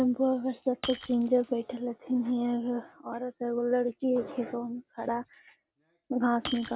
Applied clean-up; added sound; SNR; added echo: none; Shatter; 19 dB; none.